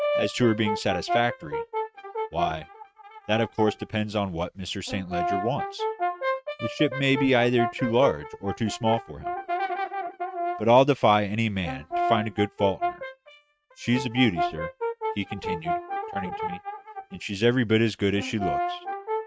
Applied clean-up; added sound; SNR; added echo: neural mask model RNNoise.